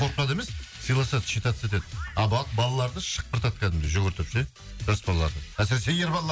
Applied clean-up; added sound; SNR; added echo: none; none; none; none.